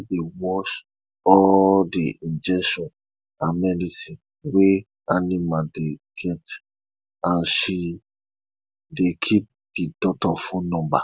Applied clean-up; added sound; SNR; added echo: none; none; none; none.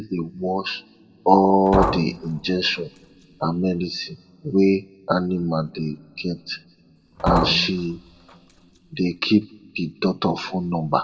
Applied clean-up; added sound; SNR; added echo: none; Liquid; 5 dB; reverberation time 2.1 s.